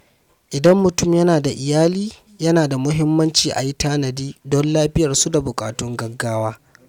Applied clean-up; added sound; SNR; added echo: none; none; none; none.